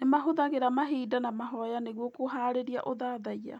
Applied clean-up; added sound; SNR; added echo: none; none; none; none.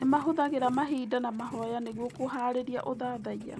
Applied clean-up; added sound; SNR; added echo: none; Mechanisms + Writing; 17 dB; none.